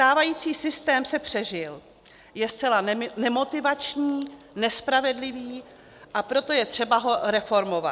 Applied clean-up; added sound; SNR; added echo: none; none; none; none.